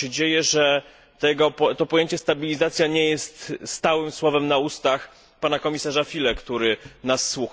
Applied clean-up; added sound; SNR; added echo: none; none; none; none.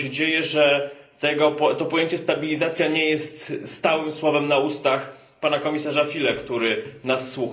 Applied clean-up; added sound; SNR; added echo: none; none; none; reverberation time 0.5 s.